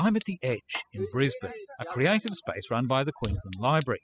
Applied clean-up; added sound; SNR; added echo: classical method spectral subtraction.